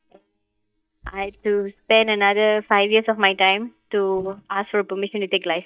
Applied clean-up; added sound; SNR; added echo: neural mask model DeepFilterNet 3.